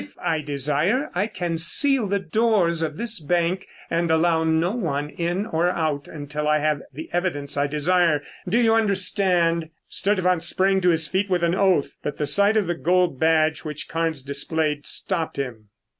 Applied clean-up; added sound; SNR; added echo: none; none; none; none.